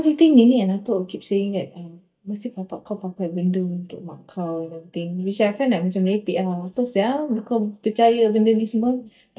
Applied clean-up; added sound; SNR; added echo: neural mask model DeepFilterNet 3.